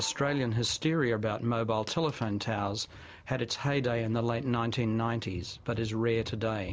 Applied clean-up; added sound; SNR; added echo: none; Dog; 19 dB; none.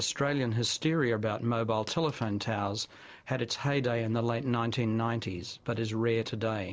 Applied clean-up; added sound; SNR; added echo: neural separator model SepFormer DNS4.